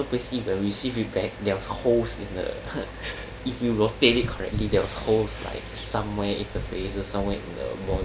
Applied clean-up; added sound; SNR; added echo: none; none; none; none.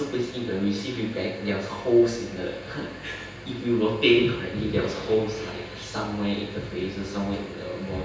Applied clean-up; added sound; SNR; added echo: none; none; none; reverberation time 0.9 s.